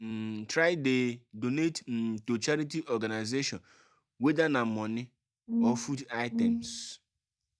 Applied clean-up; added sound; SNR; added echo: neural mask model DeepFilterNet 3.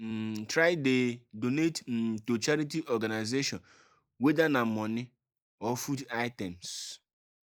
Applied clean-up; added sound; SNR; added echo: neural mask model Resemble Enhance denoiser.